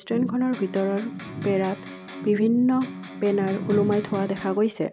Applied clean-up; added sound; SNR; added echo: none; Electric guitar; 14 dB; none.